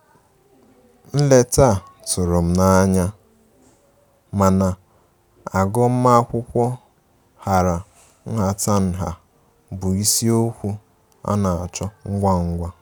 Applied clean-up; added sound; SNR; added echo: none; none; none; none.